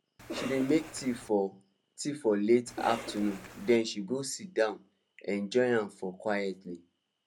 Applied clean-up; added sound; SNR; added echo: none; Cough; 11 dB; none.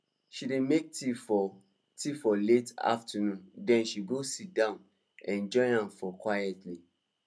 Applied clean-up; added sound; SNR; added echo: none; none; none; none.